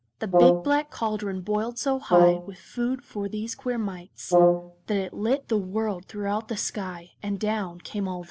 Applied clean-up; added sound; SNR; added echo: none; Brass instrument; -2 dB; none.